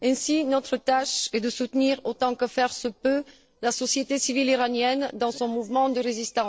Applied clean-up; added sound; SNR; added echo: neural separator model SepFormer DNS4.